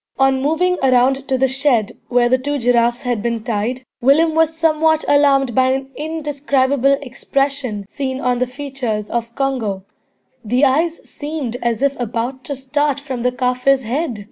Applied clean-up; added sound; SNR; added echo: none; none; none; none.